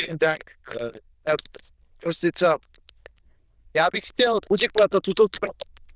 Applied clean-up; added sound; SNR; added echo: neural diffusion model UNIVERSE++.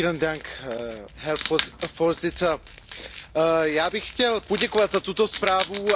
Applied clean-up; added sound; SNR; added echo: none; Wild animals; 9 dB; none.